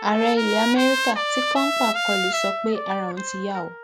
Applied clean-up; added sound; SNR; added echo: none; Trumpet; 2 dB; none.